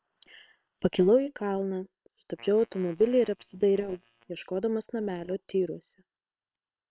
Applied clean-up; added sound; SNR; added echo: neural separator model SepFormer WHAM!.